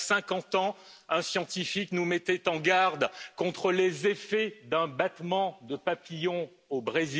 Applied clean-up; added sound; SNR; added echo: none; none; none; none.